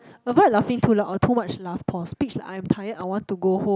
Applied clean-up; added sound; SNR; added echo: none; none; none; none.